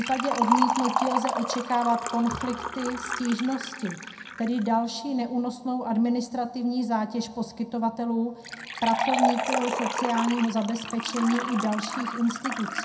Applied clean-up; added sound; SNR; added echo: none; Liquid; 4 dB; reverberation time 0.2 s.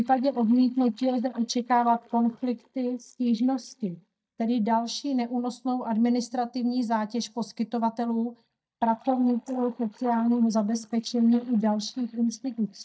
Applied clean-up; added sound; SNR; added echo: neural mask model DeepFilterNet 3.